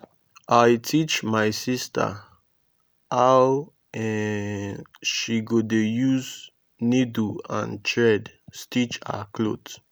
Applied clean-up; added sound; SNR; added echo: none; none; none; none.